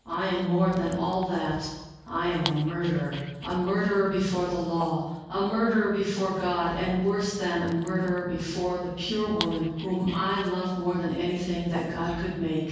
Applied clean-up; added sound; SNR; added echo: none; Dog; 18 dB; reverberation time 1.3 s.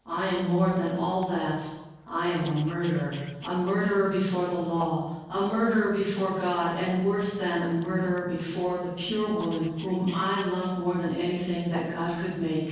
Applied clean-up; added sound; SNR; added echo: neural separator model SepFormer DNS4.